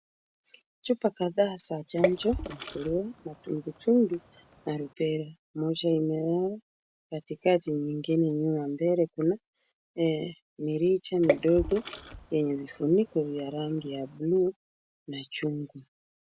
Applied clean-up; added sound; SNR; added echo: none; Water / Splash, splatter; 7 dB; none.